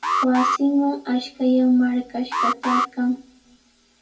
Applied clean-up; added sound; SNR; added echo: none; Alarm; 4 dB; reverberation time 0.2 s.